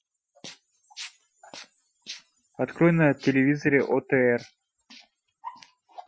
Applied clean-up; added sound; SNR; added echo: classical method Wiener filter.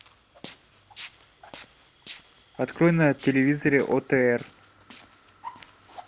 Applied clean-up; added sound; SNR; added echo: none; Walk, footsteps + Rattle (instrument); 16 dB; none.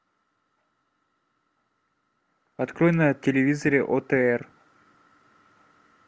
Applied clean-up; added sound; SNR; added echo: none; none; none; none.